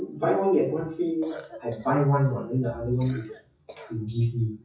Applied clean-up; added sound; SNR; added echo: classical method WPE with log-MMSE.